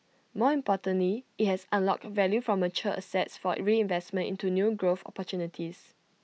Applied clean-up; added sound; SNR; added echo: none; none; none; none.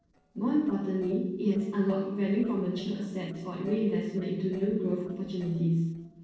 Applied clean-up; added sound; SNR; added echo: neural separator model SepFormer DNS4.